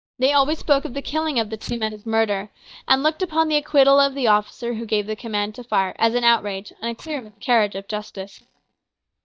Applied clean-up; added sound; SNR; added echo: neural mask model DeepFilterNet 3.